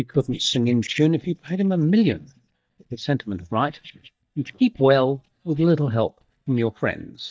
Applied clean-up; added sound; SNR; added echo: neural mask model DeepFilterNet 3.